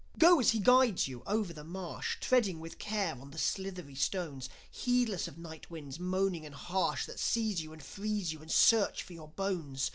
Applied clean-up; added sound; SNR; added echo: none; none; none; none.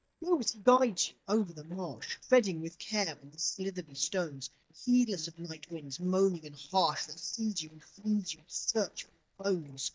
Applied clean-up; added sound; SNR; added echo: neural mask model DeepFilterNet 3.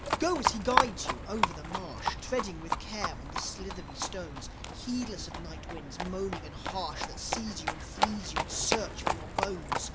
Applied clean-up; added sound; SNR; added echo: none; Livestock, farm animals, working animals; -2 dB; none.